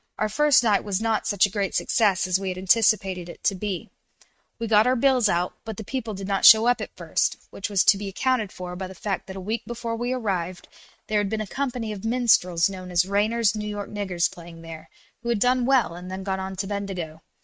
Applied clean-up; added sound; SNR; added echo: neural mask model RNNoise.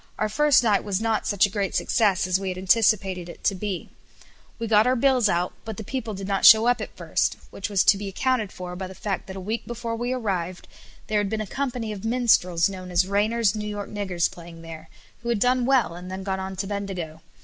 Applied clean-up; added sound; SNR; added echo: none; none; none; none.